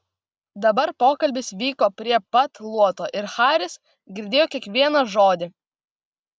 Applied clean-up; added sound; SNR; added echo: none; none; none; none.